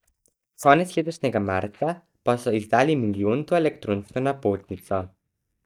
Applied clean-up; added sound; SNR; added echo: neural mask model DeepFilterNet 3.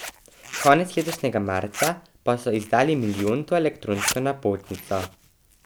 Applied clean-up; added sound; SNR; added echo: none; Zipper (clothing); 11 dB; none.